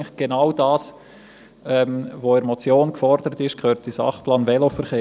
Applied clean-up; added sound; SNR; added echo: none; none; none; none.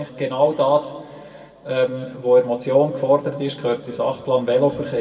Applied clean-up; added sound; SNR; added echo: none; none; none; reverberation time 2.0 s.